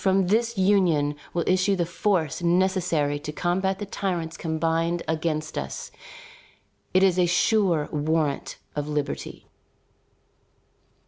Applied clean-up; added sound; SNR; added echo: none; none; none; none.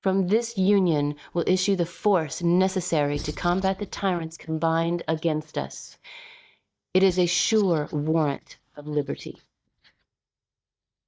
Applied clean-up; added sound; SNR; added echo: neural mask model DeepFilterNet 3.